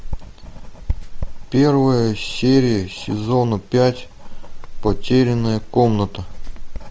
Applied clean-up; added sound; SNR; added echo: none; Writing; 7 dB; none.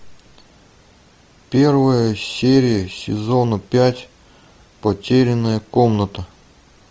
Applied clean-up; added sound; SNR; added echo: none; none; none; none.